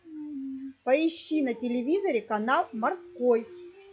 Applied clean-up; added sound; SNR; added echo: classical method log-MMSE.